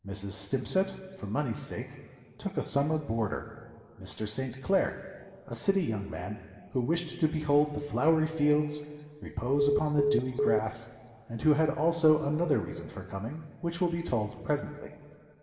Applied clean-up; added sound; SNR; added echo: none; Telephone; 0 dB; reverberation time 2.2 s.